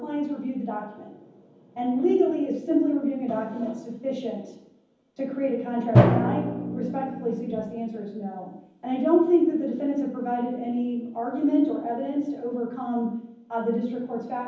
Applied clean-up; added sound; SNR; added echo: none; Drum; 5 dB; reverberation time 0.9 s.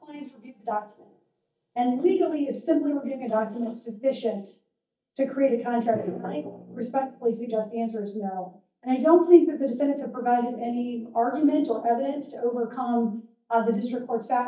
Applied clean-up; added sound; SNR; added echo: neural mask model DeepFilterNet 3.